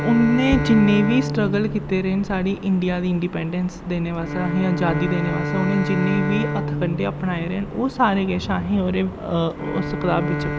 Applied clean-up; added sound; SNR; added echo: none; Bowed string instrument; 6 dB; none.